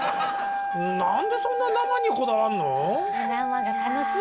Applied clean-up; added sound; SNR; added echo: none; Wind instrument, woodwind instrument; 0 dB; none.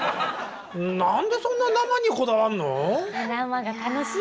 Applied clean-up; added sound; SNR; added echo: none; none; none; none.